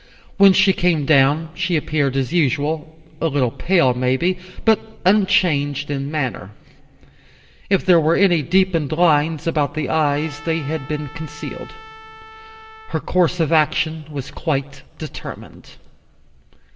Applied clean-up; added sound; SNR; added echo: none; Trumpet; 19 dB; reverberation time 1.6 s.